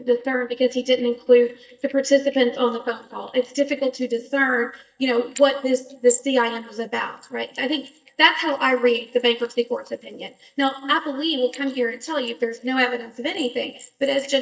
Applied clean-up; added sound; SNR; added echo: neural mask model DeepFilterNet 3.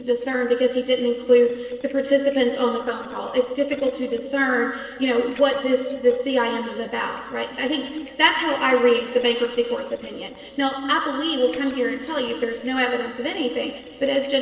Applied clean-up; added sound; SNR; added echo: neural separator model SepFormer DNS4.